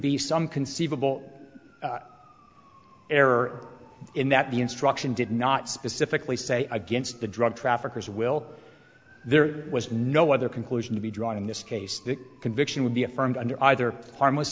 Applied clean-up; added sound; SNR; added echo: none; none; none; none.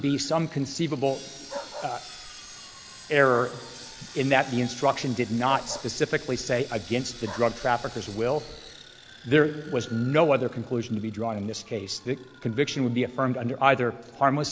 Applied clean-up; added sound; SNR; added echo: none; Sawing + Bark; 17 dB; none.